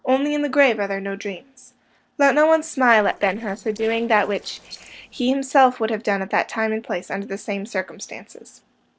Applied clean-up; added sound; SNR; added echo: neural separator model SepFormer DNS4.